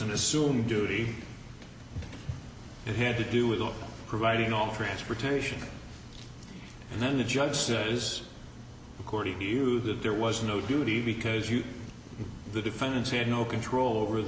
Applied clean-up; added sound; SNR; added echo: none; none; none; none.